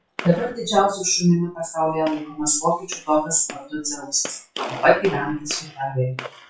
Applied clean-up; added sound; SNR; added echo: classical method WPE with log-MMSE.